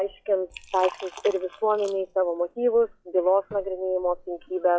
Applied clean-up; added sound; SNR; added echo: classical method log-MMSE.